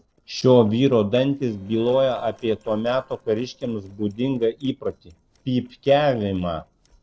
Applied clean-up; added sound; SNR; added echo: neural separator model SepFormer DNS4.